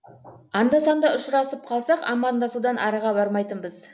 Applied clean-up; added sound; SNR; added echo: none; none; none; none.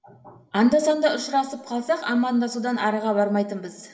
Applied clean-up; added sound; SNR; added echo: none; none; none; reverberation time 2.7 s.